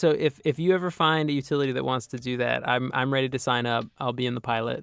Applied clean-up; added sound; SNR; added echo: none; none; none; none.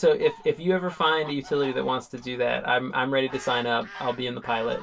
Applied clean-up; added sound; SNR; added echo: none; Fowl; 18 dB; reverberation time 0.1 s.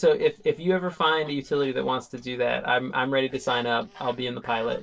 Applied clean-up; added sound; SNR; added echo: neural separator model SepFormer DNS4.